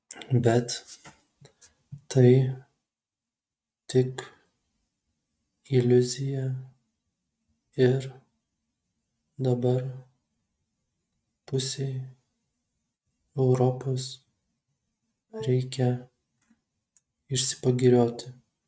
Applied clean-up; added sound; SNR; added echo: neural mask model RNNoise.